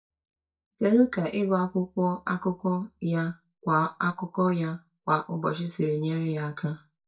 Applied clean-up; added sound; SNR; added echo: neural mask model DeepFilterNet 3.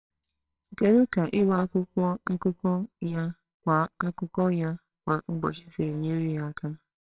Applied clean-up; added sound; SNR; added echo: neural separator model SepFormer WHAMR!.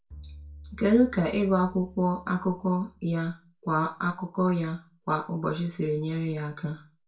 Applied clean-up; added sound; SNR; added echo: none; Bowed string instrument; 20 dB; reverberation time 0.3 s.